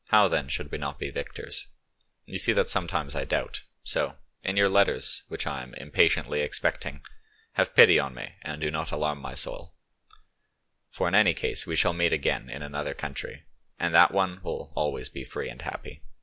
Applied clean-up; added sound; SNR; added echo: none; none; none; none.